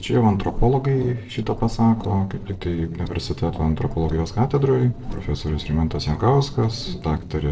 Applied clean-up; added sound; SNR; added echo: neural separator model SepFormer DNS4.